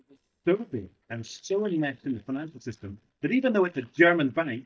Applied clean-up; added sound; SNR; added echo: neural mask model DeepFilterNet 3.